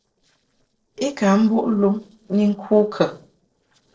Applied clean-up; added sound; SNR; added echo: neural separator model SepFormer DNS4.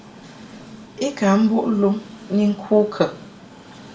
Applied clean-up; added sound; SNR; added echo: none; Train; 19 dB; reverberation time 0.3 s.